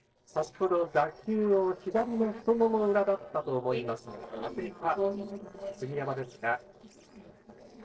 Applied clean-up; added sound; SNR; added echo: neural separator model SepFormer DNS4.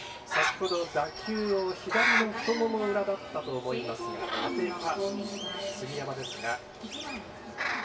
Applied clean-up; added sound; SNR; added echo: none; Bird; 3 dB; reverberation time 0.2 s.